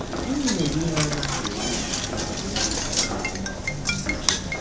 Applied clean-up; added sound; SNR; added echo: none; Knock; -4 dB; reverberation time 0.4 s.